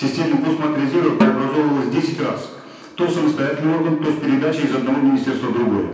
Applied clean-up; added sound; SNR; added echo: none; Snare drum; 6 dB; reverberation time 0.9 s.